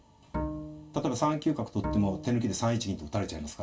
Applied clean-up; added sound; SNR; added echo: none; Bowed string instrument; 8 dB; reverberation time 0.2 s.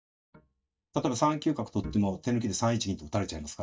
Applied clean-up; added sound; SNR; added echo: neural mask model DeepFilterNet 3.